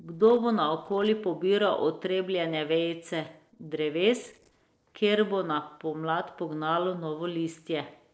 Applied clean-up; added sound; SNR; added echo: neural separator model SepFormer DNS4.